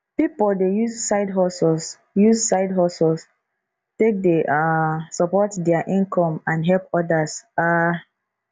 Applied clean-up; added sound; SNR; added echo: none; none; none; none.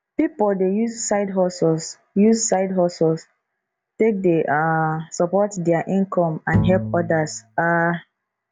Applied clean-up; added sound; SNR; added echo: none; Bowed string instrument; 5 dB; none.